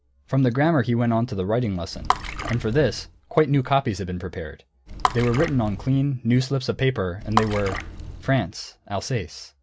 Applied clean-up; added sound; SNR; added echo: none; Water / Splash, splatter; 6 dB; none.